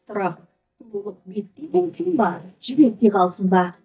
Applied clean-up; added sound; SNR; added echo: neural mask model DeepFilterNet 3.